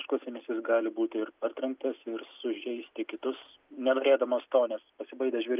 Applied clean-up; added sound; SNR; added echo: none; none; none; none.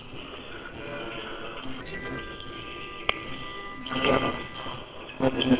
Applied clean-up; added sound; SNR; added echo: neural separator model SepFormer WHAMR!.